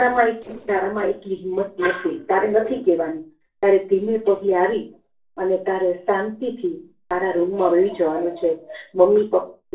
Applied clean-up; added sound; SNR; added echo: neural separator model SepFormer DNS4.